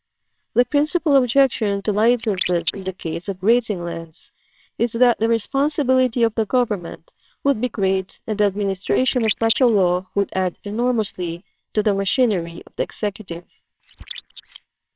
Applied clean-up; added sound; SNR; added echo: neural separator model SepFormer WHAMR!.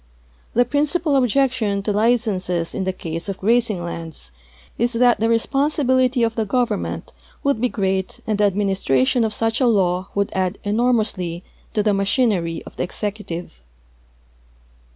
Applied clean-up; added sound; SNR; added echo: none; none; none; none.